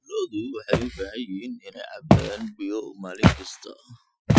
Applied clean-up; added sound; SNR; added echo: classical method Wiener filter.